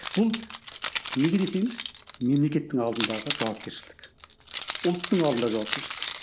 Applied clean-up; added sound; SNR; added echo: none; Keys jangling; 5 dB; none.